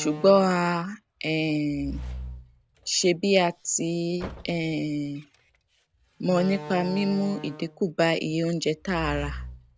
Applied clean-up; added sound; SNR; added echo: none; Slam; 14 dB; none.